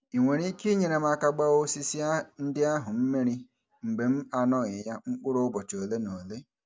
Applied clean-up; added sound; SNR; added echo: none; none; none; none.